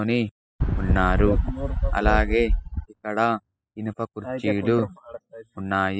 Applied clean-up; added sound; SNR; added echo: classical method spectral subtraction.